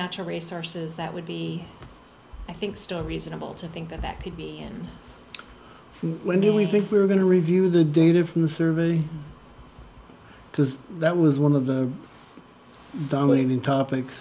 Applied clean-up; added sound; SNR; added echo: none; none; none; none.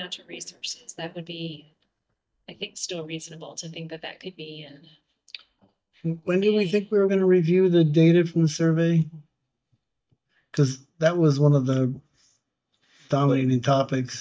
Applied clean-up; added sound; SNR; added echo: neural mask model DeepFilterNet 3.